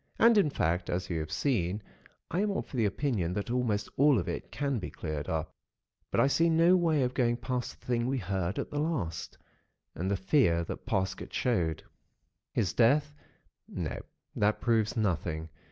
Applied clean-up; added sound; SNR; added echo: none; none; none; none.